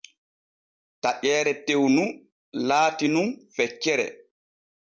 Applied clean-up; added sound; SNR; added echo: none; none; none; none.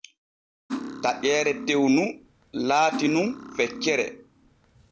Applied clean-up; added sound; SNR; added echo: none; Cutlery, silverware; 12 dB; none.